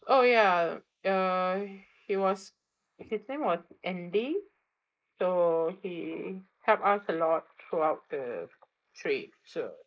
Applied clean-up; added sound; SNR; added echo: neural mask model Resemble Enhance denoiser.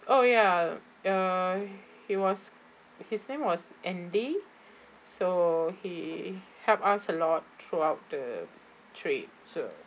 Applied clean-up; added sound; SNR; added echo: none; none; none; none.